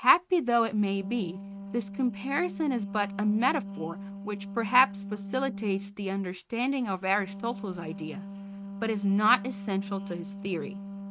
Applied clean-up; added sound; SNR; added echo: neural mask model RNNoise.